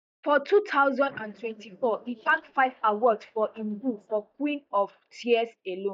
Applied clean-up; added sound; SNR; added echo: neural mask model DeepFilterNet 3.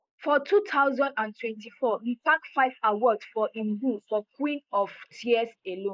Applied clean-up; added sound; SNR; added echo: neural mask model Resemble Enhance denoiser.